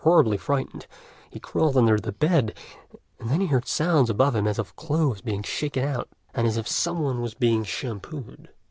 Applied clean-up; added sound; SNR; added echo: none; none; none; none.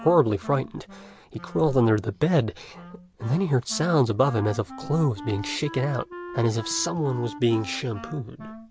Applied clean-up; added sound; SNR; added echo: none; Wind instrument, woodwind instrument; 16 dB; none.